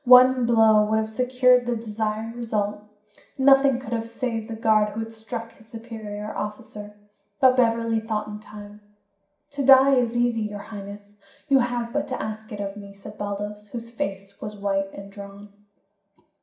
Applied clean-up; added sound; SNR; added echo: none; none; none; reverberation time 0.5 s.